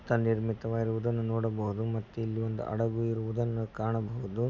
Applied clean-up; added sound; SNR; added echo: none; none; none; none.